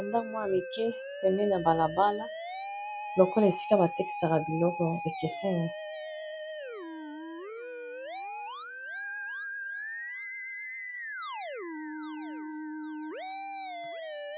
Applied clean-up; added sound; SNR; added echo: none; Musical instrument; 6 dB; none.